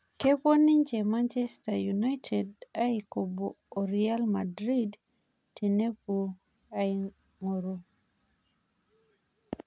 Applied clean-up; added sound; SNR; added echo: none; none; none; none.